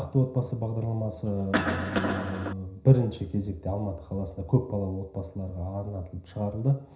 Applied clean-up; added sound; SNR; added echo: none; Cough; 1 dB; reverberation time 0.5 s.